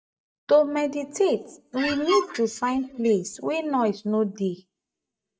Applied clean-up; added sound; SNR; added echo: neural mask model DeepFilterNet 3.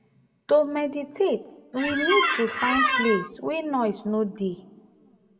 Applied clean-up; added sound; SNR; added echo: none; Squeak; -2 dB; reverberation time 0.9 s.